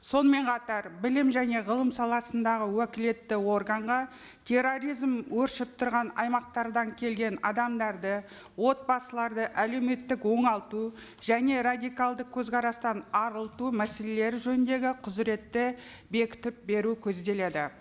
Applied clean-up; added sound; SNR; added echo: none; none; none; none.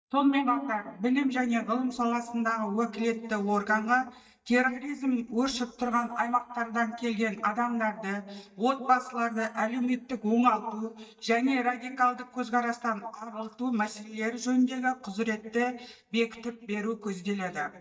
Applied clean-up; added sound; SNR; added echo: neural mask model DeepFilterNet 3.